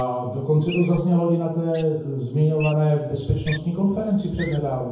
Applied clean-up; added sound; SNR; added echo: none; Wild animals; 18 dB; reverberation time 0.9 s.